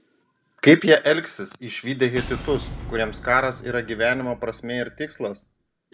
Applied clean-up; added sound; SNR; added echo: none; Shatter / Boom; 15 dB; none.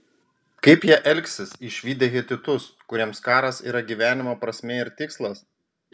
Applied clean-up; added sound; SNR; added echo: none; none; none; none.